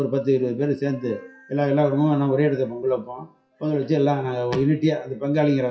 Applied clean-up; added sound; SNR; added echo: classical method WPE with log-MMSE.